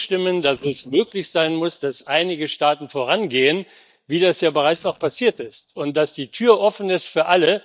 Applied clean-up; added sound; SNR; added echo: neural mask model DeepFilterNet 3.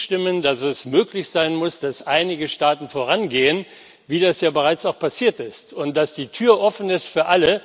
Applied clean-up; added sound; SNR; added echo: none; none; none; none.